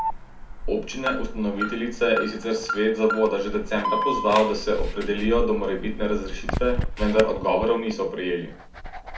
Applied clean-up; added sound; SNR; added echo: none; Alarm; 5 dB; reverberation time 0.4 s.